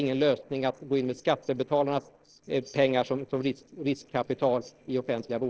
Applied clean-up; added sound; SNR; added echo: neural separator model SepFormer DNS4.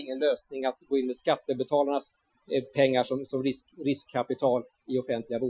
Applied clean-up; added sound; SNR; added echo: classical method Wiener filter.